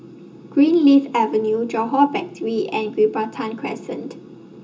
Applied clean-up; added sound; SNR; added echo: none; none; none; reverberation time 0.2 s.